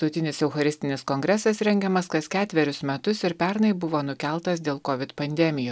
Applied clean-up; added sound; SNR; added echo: none; none; none; none.